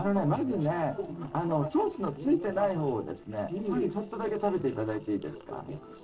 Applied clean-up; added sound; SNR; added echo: neural separator model SepFormer DNS4.